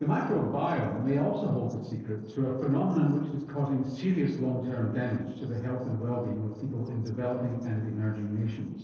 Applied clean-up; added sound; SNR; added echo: neural separator model SepFormer DNS4.